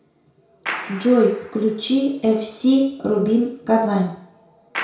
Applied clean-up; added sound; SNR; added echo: none; Clapping; 16 dB; reverberation time 0.6 s.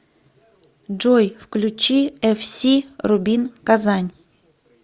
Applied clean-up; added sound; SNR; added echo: none; none; none; none.